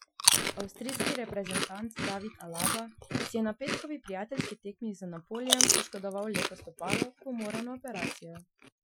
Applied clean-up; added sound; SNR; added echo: classical method Wiener filter.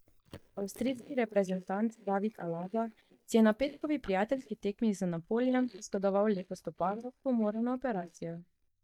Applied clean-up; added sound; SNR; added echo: neural mask model DeepFilterNet 3.